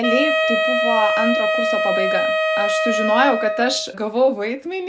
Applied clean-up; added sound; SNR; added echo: none; Wind instrument, woodwind instrument; -2 dB; none.